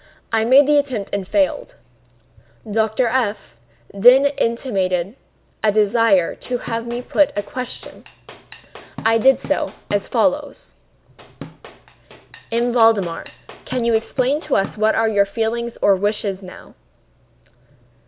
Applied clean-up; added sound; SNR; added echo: none; Drum / Drum kit; 17 dB; none.